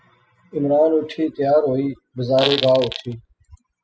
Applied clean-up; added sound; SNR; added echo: classical method spectral subtraction.